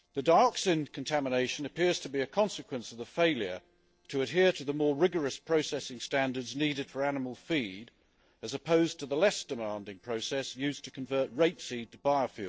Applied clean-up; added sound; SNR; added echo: neural separator model SepFormer DNS4.